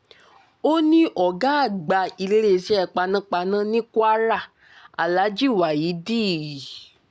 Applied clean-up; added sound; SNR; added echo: none; none; none; none.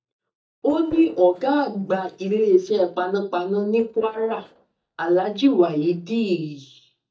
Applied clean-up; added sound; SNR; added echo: neural mask model DeepFilterNet 3.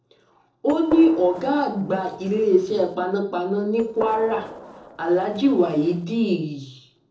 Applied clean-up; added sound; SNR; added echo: neural separator model SepFormer DNS4.